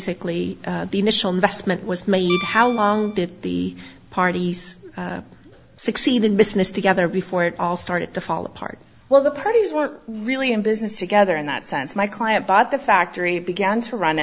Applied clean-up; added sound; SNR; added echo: none; Guitar; 10 dB; none.